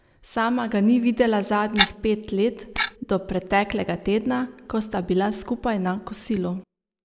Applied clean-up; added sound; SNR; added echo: none; Clock; 2 dB; none.